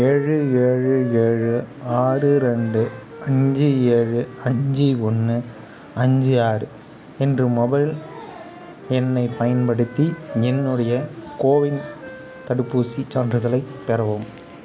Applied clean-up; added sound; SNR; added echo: none; Wind instrument, woodwind instrument; 19 dB; none.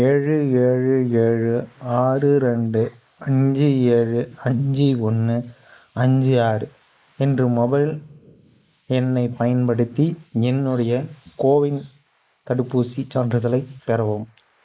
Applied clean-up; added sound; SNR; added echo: neural mask model Resemble Enhance denoiser.